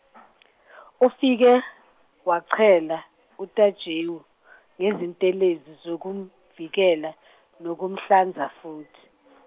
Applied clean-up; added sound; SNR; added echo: none; none; none; none.